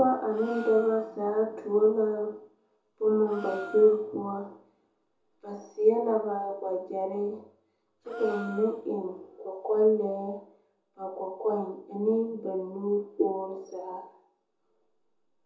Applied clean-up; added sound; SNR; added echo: none; Gasp; 17 dB; reverberation time 0.7 s.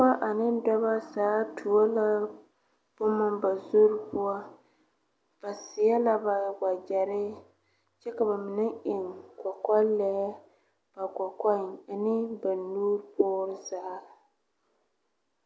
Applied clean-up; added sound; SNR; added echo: none; none; none; none.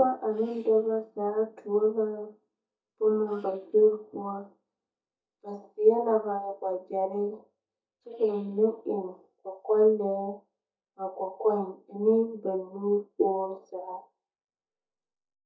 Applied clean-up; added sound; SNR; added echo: neural mask model DeepFilterNet 3.